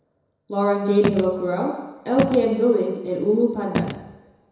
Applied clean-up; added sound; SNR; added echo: none; Telephone; 9 dB; reverberation time 1.0 s.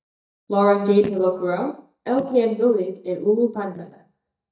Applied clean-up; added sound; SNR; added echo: neural mask model DeepFilterNet 3.